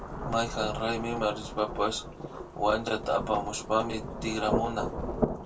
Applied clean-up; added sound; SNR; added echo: none; Rain / Thunderstorm; 4 dB; reverberation time 0.2 s.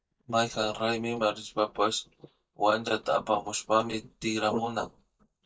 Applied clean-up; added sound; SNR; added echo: neural mask model DeepFilterNet 3.